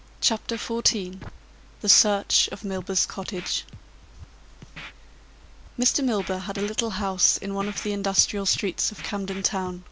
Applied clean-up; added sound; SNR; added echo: none; Scratching (performance technique); 17 dB; none.